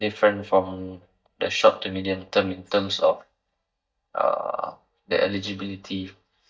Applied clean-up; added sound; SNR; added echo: neural mask model DeepFilterNet 3.